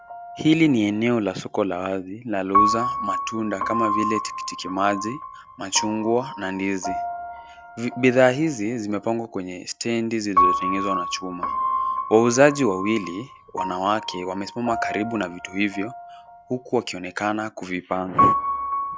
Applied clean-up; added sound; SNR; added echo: none; Piano; 4 dB; none.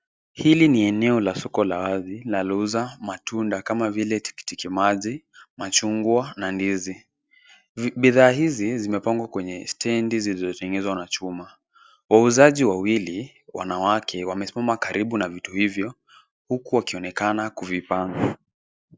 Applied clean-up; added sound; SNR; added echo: none; none; none; none.